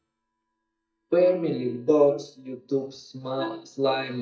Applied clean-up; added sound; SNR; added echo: neural mask model DeepFilterNet 3.